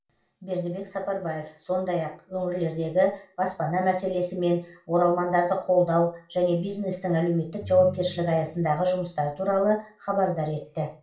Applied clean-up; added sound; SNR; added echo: none; Ringtone; 13 dB; reverberation time 0.3 s.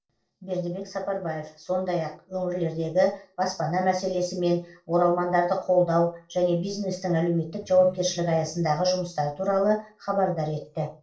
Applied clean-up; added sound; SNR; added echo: neural separator model SepFormer DNS4.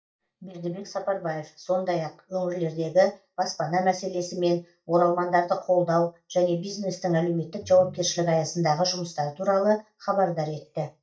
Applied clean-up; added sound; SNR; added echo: neural mask model DeepFilterNet 3.